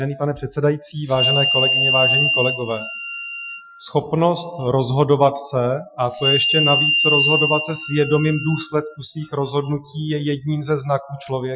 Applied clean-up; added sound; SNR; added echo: classical method Wiener filter.